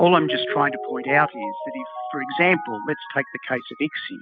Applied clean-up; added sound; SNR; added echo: classical method spectral subtraction.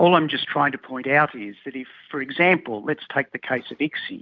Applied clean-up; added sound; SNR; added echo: none; none; none; none.